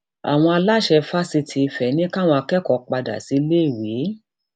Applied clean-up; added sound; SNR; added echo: none; none; none; none.